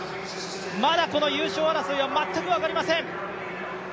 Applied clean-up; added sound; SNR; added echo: none; none; none; none.